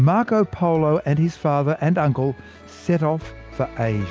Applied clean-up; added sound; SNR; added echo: none; none; none; none.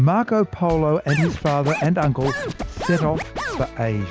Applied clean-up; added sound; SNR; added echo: none; Scratching (performance technique); 8 dB; none.